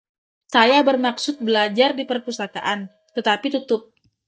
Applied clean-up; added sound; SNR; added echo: neural mask model DeepFilterNet 3.